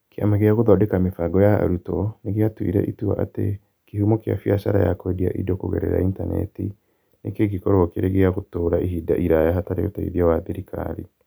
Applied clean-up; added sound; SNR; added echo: none; none; none; none.